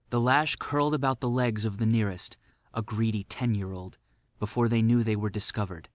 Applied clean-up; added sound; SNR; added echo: none; none; none; none.